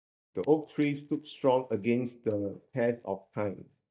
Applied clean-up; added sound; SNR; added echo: neural mask model DeepFilterNet 3.